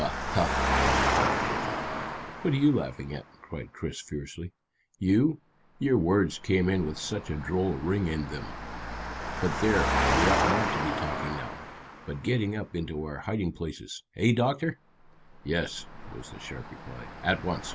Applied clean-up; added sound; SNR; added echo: none; Engine; 2 dB; none.